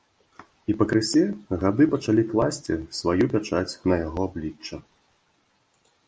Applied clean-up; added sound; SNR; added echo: none; none; none; none.